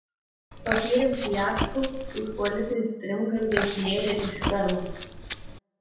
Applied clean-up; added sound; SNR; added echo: none; Chewing, mastication; 4 dB; reverberation time 0.9 s.